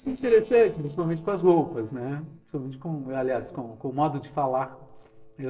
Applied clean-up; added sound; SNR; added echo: neural separator model SepFormer DNS4.